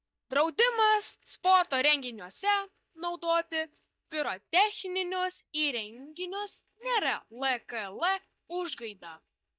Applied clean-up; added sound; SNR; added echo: neural mask model DeepFilterNet 3.